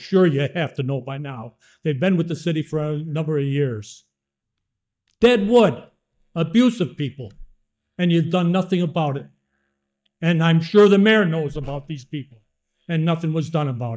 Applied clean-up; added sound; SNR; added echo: neural mask model DeepFilterNet 3.